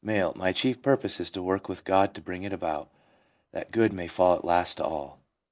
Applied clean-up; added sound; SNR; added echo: neural mask model Resemble Enhance denoiser.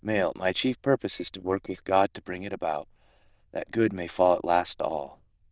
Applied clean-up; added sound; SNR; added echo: neural diffusion model UNIVERSE++.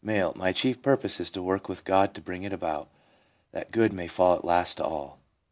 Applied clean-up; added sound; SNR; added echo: none; none; none; none.